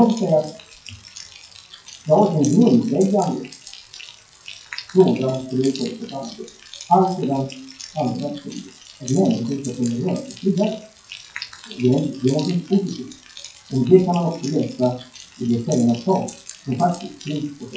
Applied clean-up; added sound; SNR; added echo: classical method WPE with log-MMSE.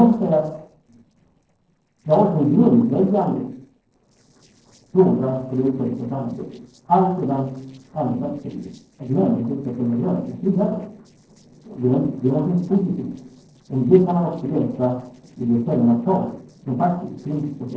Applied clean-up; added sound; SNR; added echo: neural separator model SepFormer DNS4.